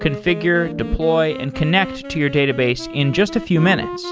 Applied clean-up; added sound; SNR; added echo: none; Organ + Wind instrument, woodwind instrument; 11 dB; none.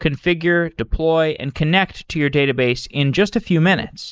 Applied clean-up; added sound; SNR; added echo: neural mask model Resemble Enhance denoiser.